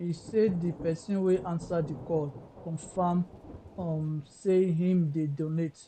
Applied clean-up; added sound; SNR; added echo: none; Thunder / Rain; 17 dB; none.